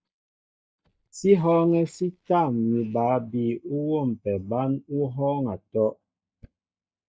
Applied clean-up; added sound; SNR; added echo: neural mask model DeepFilterNet 3.